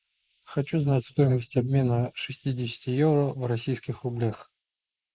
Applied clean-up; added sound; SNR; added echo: neural mask model Resemble Enhance denoiser.